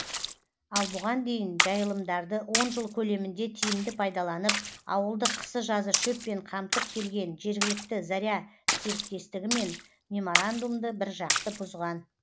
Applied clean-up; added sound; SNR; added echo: none; Splash, splatter; 2 dB; none.